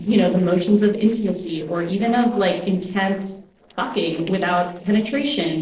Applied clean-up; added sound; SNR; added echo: neural separator model SepFormer DNS4.